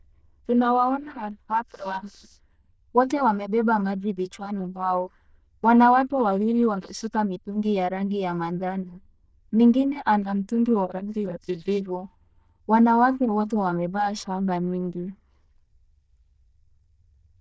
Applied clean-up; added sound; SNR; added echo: neural diffusion model UNIVERSE++.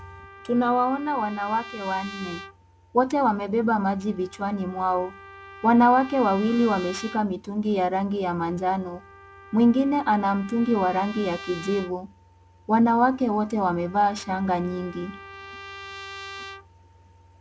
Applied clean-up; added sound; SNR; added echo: none; Trumpet; 18 dB; none.